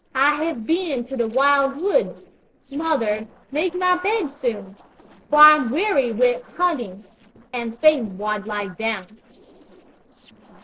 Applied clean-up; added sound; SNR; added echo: neural separator model SepFormer DNS4.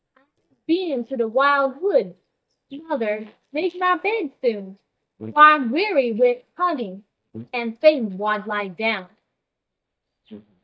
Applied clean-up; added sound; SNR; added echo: neural mask model DeepFilterNet 3.